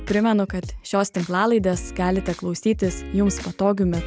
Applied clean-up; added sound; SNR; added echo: none; none; none; none.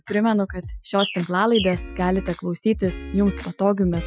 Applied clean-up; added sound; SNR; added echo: classical method Wiener filter.